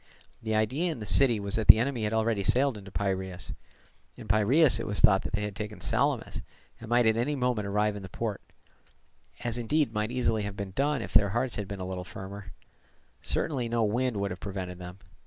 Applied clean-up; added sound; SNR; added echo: none; none; none; none.